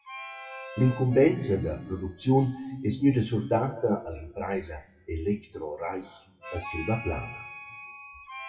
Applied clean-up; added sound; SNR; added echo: classical method WPE with log-MMSE.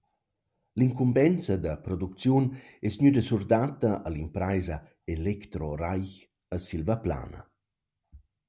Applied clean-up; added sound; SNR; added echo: none; none; none; none.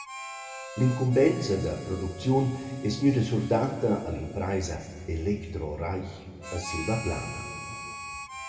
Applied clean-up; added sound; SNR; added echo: none; Harmonica; 14 dB; reverberation time 2.0 s.